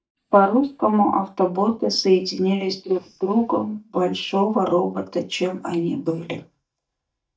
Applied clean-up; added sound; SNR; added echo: neural mask model DeepFilterNet 3.